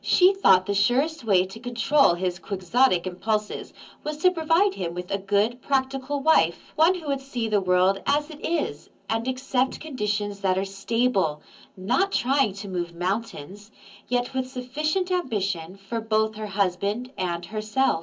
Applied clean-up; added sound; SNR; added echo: none; none; none; reverberation time 0.3 s.